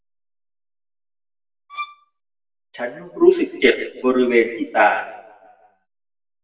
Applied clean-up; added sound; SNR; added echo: none; Bowed string instrument; 12 dB; reverberation time 0.7 s.